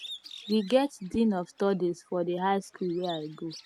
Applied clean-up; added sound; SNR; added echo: none; Whoosh, swoosh, swish + Bird; 17 dB; none.